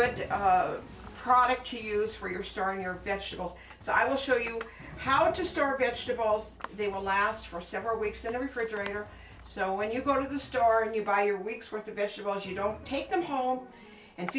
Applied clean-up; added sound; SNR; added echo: none; Drum; 19 dB; none.